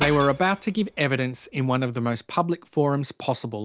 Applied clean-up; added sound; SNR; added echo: none; Shatter / Crushing; 14 dB; none.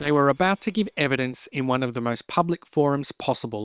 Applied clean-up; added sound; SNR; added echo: neural separator model SepFormer WHAM!.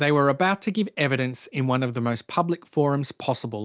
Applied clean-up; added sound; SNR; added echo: none; none; none; none.